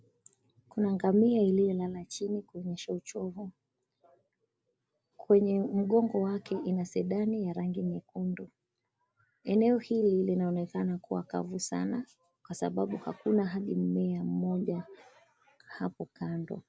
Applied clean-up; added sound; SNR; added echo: none; none; none; none.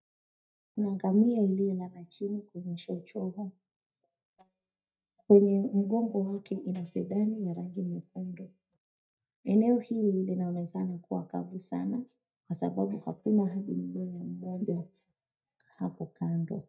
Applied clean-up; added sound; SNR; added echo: neural mask model DeepFilterNet 3.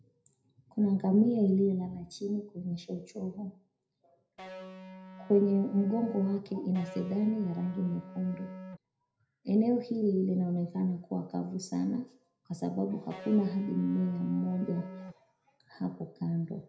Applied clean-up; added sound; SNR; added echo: none; Electric guitar; 14 dB; reverberation time 0.4 s.